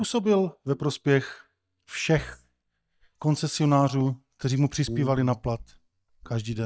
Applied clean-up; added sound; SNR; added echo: neural mask model DeepFilterNet 3.